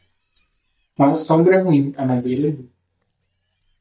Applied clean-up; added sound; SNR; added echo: neural mask model DeepFilterNet 3.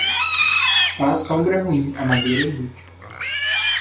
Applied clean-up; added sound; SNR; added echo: none; Livestock, farm animals, working animals; -1 dB; none.